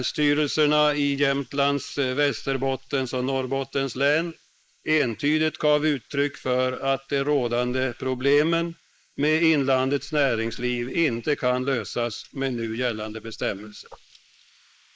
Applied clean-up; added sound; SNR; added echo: neural mask model Resemble Enhance denoiser.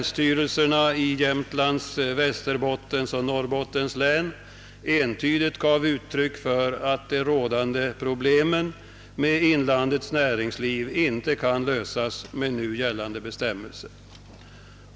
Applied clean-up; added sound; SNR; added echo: none; none; none; none.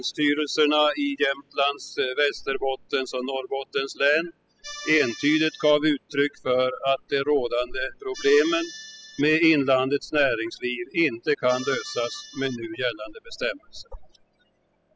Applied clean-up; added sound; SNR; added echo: classical method spectral subtraction.